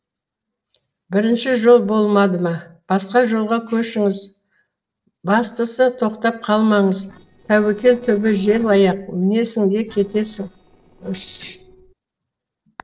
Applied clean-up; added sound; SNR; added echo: neural separator model SepFormer DNS4.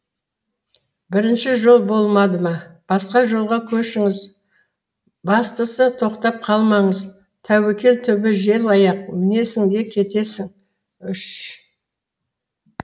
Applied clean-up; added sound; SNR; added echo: none; none; none; none.